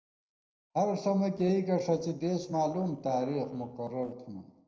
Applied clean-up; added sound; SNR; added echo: neural separator model SepFormer DNS4.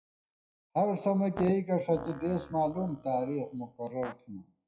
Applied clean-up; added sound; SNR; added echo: classical method WPE with log-MMSE.